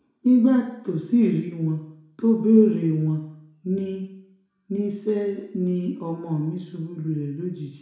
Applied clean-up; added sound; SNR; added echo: none; none; none; reverberation time 0.6 s.